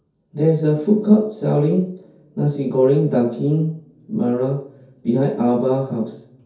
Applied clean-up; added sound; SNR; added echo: none; none; none; reverberation time 0.6 s.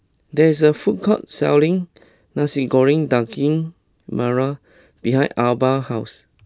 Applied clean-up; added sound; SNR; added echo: none; none; none; none.